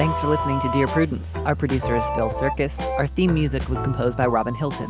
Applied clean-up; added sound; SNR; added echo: none; none; none; none.